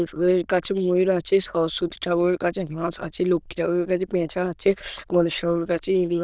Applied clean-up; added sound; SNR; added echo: neural diffusion model UNIVERSE++.